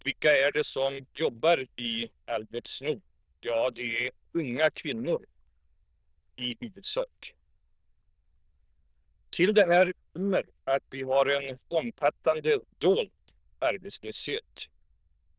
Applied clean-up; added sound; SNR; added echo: neural diffusion model UNIVERSE++.